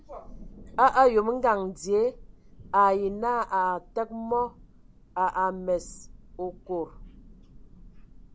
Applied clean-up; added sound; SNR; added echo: none; Thunder / Rain; 19 dB; none.